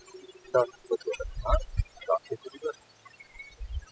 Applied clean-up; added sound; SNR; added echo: classical method spectral subtraction.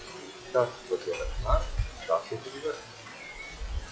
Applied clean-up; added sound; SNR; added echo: classical method log-MMSE.